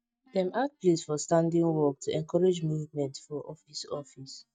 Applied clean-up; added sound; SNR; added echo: neural mask model DeepFilterNet 3.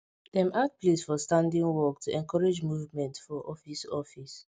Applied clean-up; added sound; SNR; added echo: none; none; none; none.